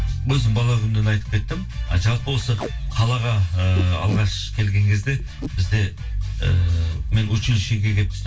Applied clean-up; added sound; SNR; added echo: none; Packing tape, duct tape; 19 dB; reverberation time 0.2 s.